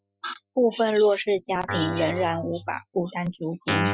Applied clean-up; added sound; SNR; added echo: classical method Wiener filter.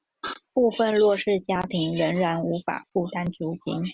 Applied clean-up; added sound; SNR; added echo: none; none; none; none.